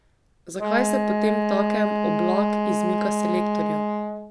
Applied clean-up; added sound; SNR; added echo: none; Wind instrument, woodwind instrument; -4 dB; none.